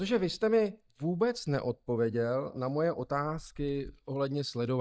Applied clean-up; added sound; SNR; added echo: neural mask model DeepFilterNet 3.